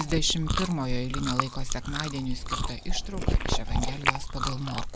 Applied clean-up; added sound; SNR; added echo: none; Chewing, mastication; -3 dB; none.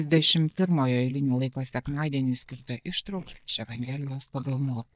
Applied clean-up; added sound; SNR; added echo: neural mask model DeepFilterNet 3.